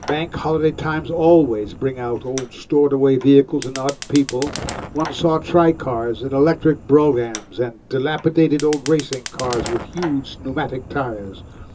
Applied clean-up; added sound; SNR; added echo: none; Fire; 15 dB; reverberation time 0.2 s.